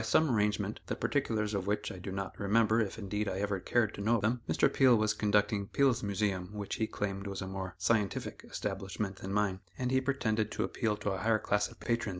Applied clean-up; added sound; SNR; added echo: none; none; none; none.